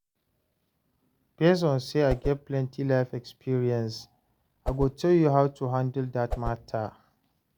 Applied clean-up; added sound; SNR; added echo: none; Whoosh, swoosh, swish; 7 dB; none.